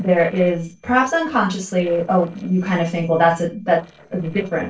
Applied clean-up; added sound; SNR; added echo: neural separator model SepFormer DNS4.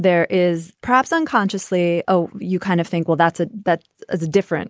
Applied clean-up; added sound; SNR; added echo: none; none; none; none.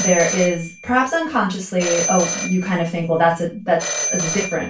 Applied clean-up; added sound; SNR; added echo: none; Telephone; 7 dB; reverberation time 0.2 s.